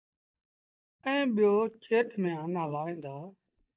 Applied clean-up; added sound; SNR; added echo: neural mask model DeepFilterNet 3.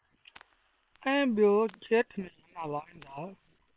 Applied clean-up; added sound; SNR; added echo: neural separator model SepFormer WHAM!.